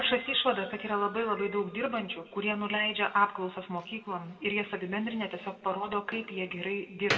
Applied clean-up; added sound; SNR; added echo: none; Slam; 12 dB; reverberation time 1.2 s.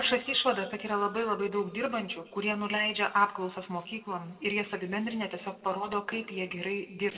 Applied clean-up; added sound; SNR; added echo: neural separator model SepFormer DNS4.